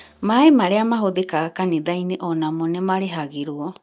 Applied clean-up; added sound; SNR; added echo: neural mask model DeepFilterNet 3.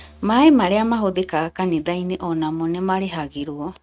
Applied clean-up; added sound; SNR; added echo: neural mask model RNNoise.